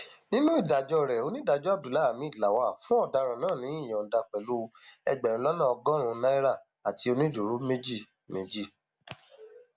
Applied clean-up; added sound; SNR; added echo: none; none; none; none.